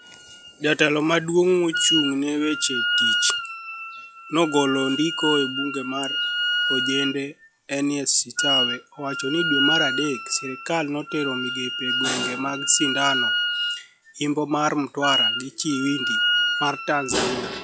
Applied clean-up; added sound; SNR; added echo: classical method log-MMSE.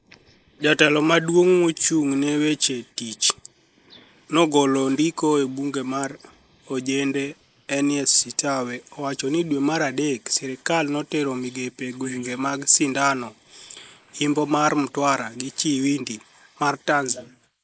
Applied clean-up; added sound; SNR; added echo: neural mask model Resemble Enhance denoiser.